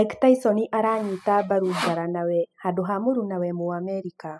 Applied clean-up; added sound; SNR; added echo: classical method spectral subtraction.